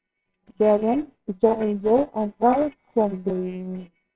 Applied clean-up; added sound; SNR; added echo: neural separator model SepFormer WHAMR!.